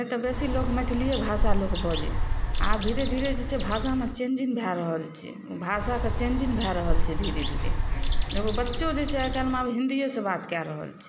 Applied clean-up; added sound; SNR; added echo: none; Bird; -4 dB; none.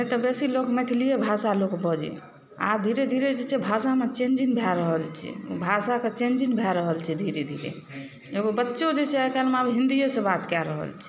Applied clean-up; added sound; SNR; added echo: none; none; none; none.